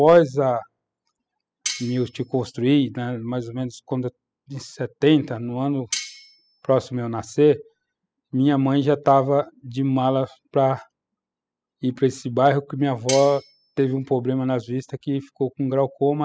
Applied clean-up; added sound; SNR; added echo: classical method spectral subtraction.